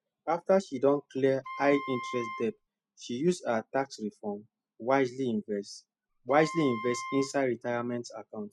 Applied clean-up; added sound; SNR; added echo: none; Wind instrument, woodwind instrument; 10 dB; none.